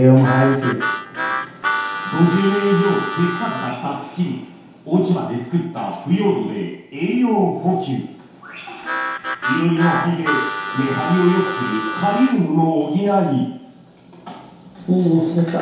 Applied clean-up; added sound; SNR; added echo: none; Harmonica; 6 dB; reverberation time 0.8 s.